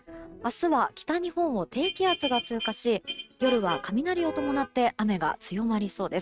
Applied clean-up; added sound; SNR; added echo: neural mask model RNNoise.